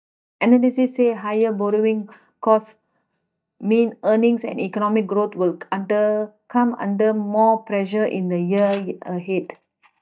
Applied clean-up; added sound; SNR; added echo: neural mask model DeepFilterNet 3.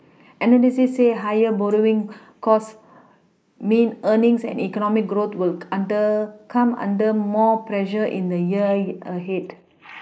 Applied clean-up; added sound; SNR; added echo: neural mask model Resemble Enhance denoiser.